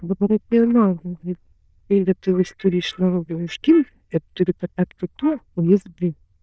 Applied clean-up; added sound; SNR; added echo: neural diffusion model UNIVERSE++.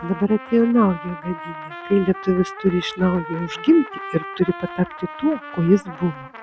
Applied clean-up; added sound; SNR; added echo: none; Trumpet; 13 dB; none.